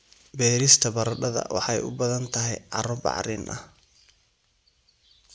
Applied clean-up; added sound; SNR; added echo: none; none; none; none.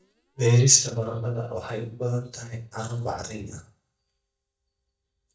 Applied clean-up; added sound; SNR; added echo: neural mask model DeepFilterNet 3.